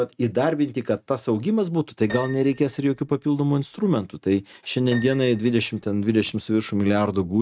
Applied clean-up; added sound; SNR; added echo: neural mask model RNNoise.